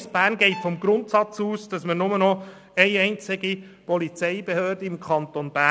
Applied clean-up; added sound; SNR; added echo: none; Bowed string instrument; 20 dB; none.